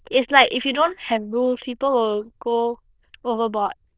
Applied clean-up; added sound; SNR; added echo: neural diffusion model UNIVERSE++.